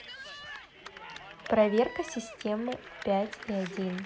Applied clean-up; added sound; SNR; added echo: none; Cheering / Clapping; 13 dB; none.